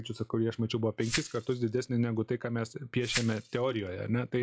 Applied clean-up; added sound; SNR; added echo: classical method log-MMSE.